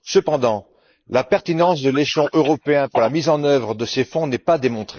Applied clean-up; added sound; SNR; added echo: neural mask model Resemble Enhance denoiser.